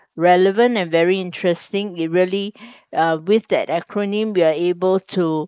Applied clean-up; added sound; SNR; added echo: neural mask model Resemble Enhance denoiser.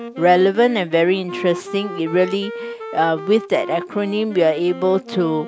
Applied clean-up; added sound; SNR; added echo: none; Wind instrument, woodwind instrument; 13 dB; none.